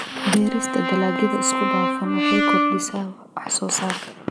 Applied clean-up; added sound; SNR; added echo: none; Brass instrument; -1 dB; none.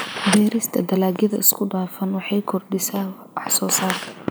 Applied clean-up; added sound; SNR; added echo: none; none; none; none.